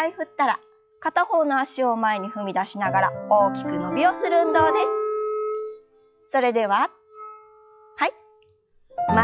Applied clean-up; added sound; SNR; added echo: classical method log-MMSE.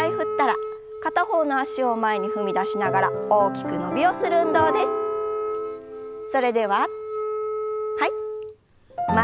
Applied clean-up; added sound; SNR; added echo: none; Wind instrument, woodwind instrument; 5 dB; none.